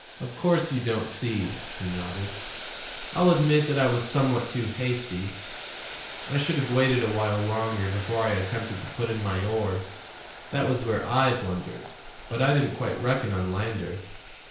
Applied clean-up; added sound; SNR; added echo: none; Boiling; 11 dB; reverberation time 0.5 s.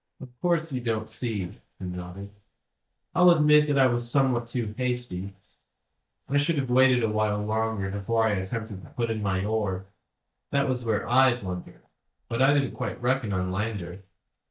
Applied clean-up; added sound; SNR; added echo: neural mask model DeepFilterNet 3.